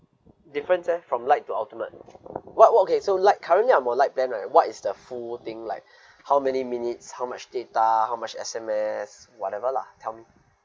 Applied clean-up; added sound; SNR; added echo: none; none; none; none.